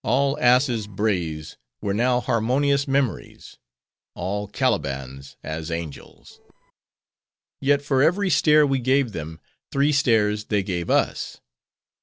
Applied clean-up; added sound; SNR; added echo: neural separator model SepFormer DNS4.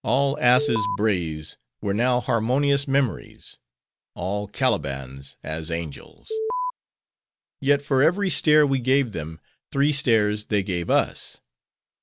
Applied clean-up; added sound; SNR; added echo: none; Alarm; 1 dB; none.